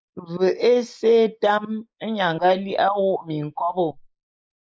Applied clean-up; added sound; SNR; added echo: neural mask model Resemble Enhance denoiser.